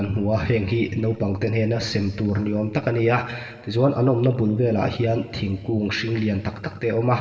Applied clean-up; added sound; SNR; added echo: none; none; none; reverberation time 2.5 s.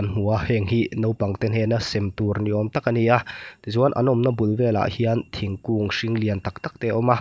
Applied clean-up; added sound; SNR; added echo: none; none; none; none.